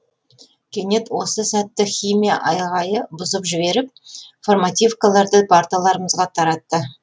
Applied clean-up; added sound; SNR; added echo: none; none; none; none.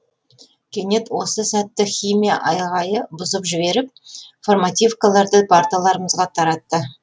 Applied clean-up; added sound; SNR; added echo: none; Bowed string instrument; 11 dB; none.